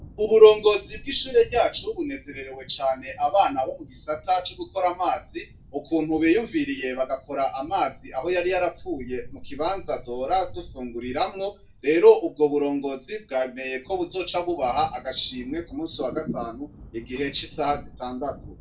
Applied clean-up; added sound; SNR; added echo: none; Thunder; 20 dB; reverberation time 0.2 s.